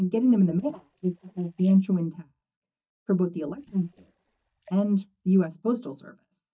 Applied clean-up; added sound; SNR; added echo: neural mask model DeepFilterNet 3.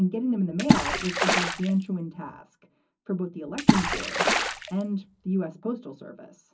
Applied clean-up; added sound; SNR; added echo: none; Water / Splash, splatter; -4 dB; reverberation time 0.4 s.